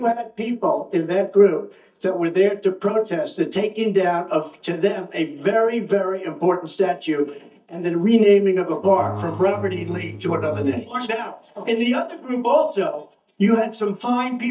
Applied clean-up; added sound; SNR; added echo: neural mask model DeepFilterNet 3.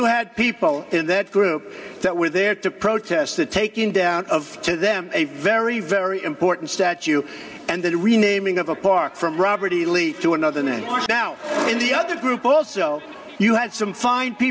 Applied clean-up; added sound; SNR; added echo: none; none; none; none.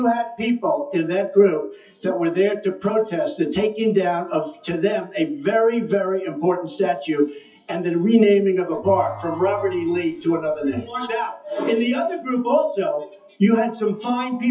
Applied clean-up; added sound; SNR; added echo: classical method WPE with log-MMSE.